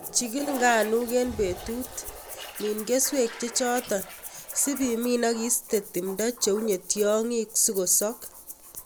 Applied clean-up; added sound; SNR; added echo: none; Rattle (instrument) + Toilet flush; 14 dB; none.